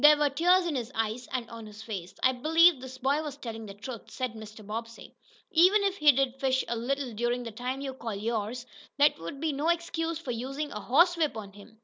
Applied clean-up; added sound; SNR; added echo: none; none; none; none.